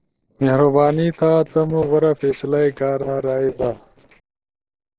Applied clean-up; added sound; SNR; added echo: neural separator model SepFormer DNS4.